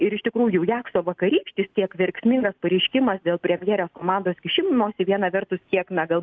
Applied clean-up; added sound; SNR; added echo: none; none; none; none.